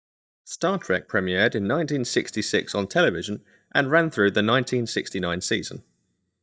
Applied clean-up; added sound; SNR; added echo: neural mask model DeepFilterNet 3.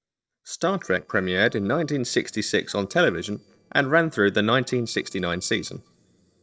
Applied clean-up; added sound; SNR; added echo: neural separator model SepFormer DNS4.